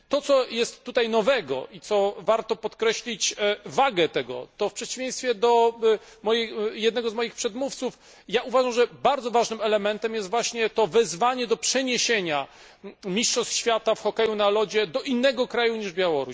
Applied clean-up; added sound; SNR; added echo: none; none; none; none.